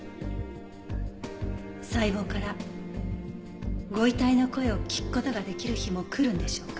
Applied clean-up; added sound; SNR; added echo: none; none; none; none.